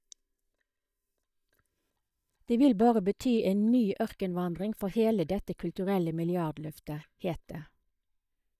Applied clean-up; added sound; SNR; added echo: neural mask model DeepFilterNet 3.